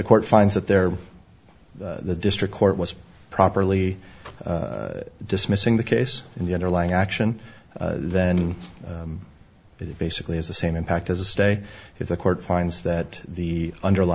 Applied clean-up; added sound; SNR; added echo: none; none; none; none.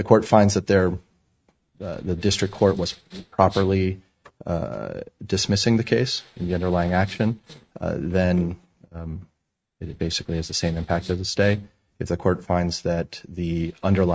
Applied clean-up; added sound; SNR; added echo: neural mask model RNNoise.